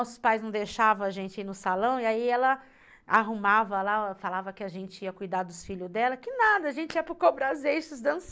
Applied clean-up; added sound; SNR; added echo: none; none; none; none.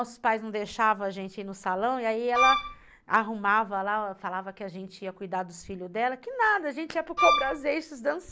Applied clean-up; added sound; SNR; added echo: none; Wind instrument, woodwind instrument; -3 dB; none.